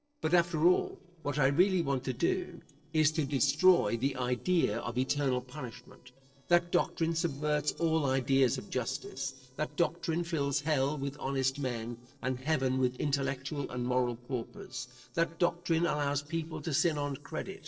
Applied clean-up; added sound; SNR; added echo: neural separator model SepFormer DNS4.